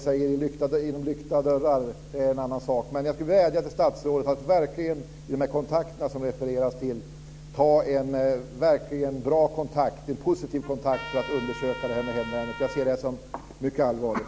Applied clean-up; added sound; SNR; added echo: none; Trumpet; 14 dB; none.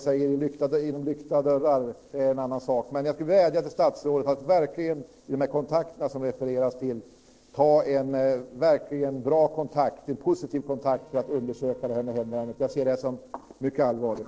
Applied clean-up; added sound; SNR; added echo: neural separator model SepFormer DNS4.